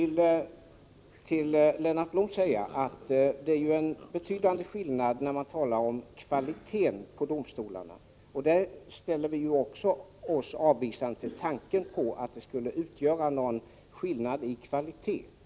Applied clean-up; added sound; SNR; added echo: none; none; none; none.